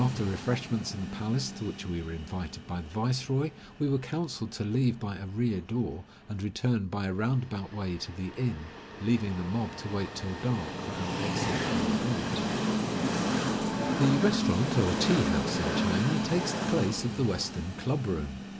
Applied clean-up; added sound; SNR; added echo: none; Train; 2 dB; none.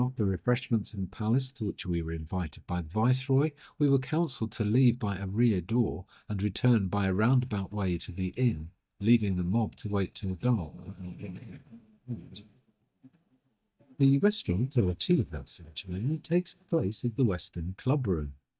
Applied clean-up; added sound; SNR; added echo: neural mask model DeepFilterNet 3.